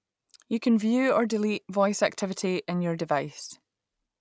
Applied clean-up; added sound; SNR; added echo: none; none; none; none.